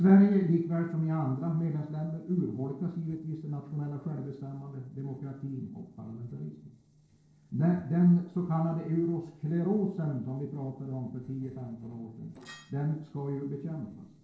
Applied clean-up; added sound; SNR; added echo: neural separator model SepFormer DNS4.